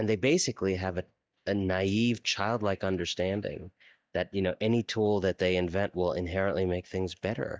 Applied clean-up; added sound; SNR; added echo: neural mask model DeepFilterNet 3.